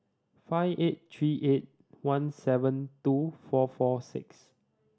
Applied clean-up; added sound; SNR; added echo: none; none; none; none.